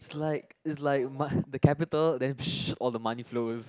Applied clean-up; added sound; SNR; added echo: none; none; none; none.